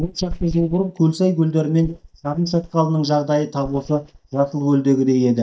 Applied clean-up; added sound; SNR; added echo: neural mask model DeepFilterNet 3.